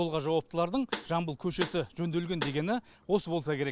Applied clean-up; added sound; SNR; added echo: none; Snare drum; 8 dB; none.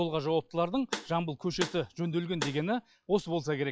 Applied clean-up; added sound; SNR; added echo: classical method log-MMSE.